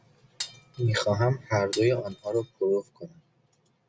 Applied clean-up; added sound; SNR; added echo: none; Glass; 15 dB; none.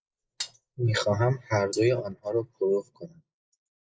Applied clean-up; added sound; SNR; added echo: neural mask model Resemble Enhance denoiser.